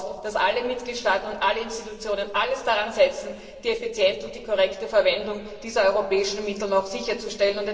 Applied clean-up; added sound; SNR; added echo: neural separator model SepFormer DNS4.